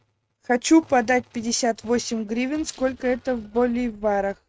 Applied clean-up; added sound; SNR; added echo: neural mask model RNNoise.